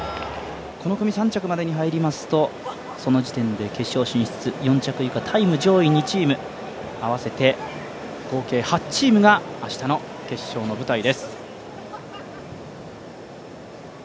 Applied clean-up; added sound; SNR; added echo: none; none; none; none.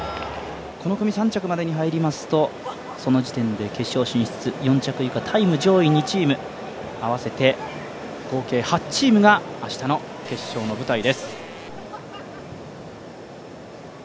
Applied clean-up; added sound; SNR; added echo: none; Organ; 19 dB; none.